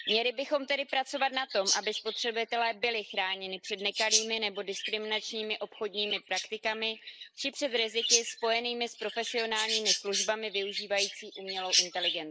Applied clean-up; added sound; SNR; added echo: neural mask model Resemble Enhance denoiser.